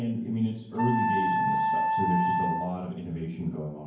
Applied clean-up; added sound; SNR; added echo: none; Wind instrument, woodwind instrument; -2 dB; reverberation time 0.9 s.